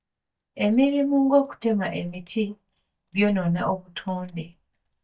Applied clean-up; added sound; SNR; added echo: neural mask model DeepFilterNet 3.